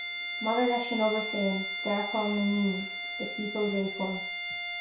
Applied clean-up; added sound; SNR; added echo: none; Bowed string instrument; 5 dB; reverberation time 0.6 s.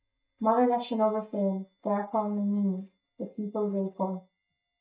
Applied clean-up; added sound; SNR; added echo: neural mask model DeepFilterNet 3.